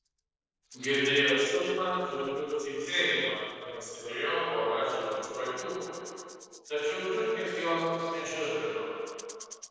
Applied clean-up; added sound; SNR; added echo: neural separator model SepFormer DNS4.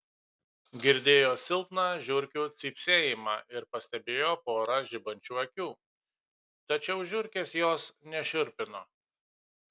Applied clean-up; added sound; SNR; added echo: none; none; none; none.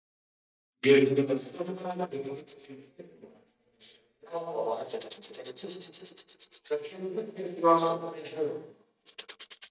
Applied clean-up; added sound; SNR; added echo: neural mask model DeepFilterNet 3.